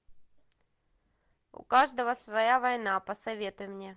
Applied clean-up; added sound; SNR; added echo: none; none; none; none.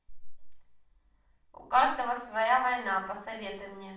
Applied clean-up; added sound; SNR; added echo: none; none; none; reverberation time 0.5 s.